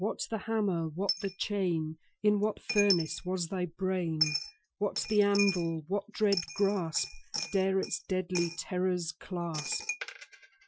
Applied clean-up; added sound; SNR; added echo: classical method Wiener filter.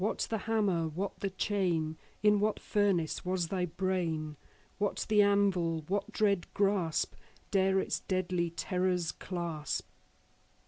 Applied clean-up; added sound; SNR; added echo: none; none; none; none.